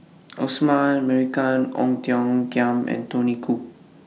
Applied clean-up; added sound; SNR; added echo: none; none; none; none.